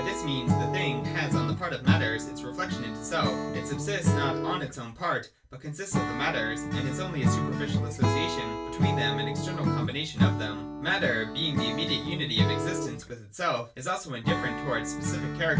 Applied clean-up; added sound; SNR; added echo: none; Acoustic guitar / Strum; -3 dB; reverberation time 0.2 s.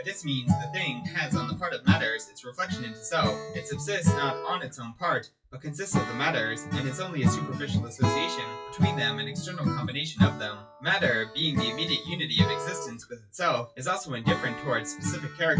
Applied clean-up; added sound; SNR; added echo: classical method WPE with log-MMSE.